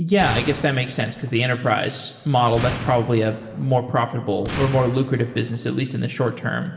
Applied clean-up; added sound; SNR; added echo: none; Explosion; 12 dB; reverberation time 1.7 s.